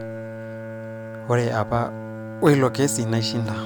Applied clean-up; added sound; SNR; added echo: none; Bowed string instrument; 9 dB; none.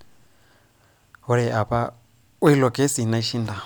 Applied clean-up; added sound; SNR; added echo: none; none; none; none.